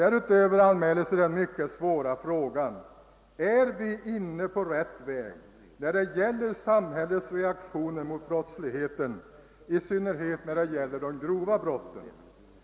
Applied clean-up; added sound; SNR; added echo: none; none; none; none.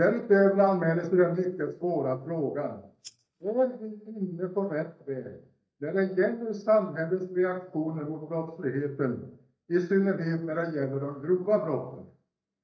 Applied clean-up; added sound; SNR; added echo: neural mask model DeepFilterNet 3.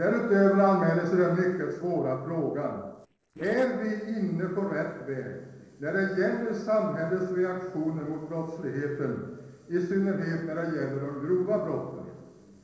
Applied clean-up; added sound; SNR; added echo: neural separator model SepFormer DNS4.